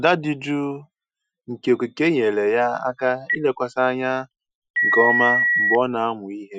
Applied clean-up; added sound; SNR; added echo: classical method Wiener filter.